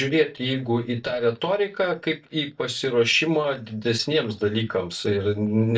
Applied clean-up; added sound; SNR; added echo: neural mask model DeepFilterNet 3.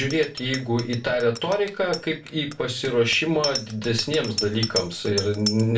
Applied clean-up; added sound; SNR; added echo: none; Bicycle bell; 10 dB; reverberation time 0.2 s.